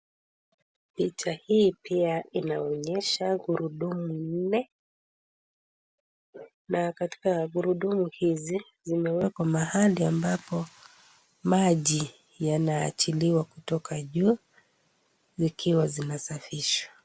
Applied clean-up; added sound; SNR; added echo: none; none; none; none.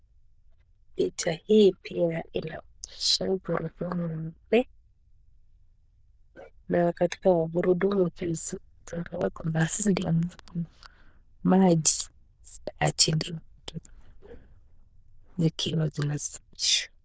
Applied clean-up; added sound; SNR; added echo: neural diffusion model UNIVERSE++.